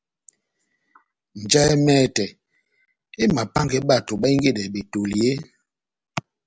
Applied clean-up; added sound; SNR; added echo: none; none; none; none.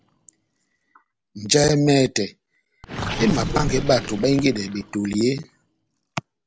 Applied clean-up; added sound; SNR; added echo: none; Gurgling; 11 dB; none.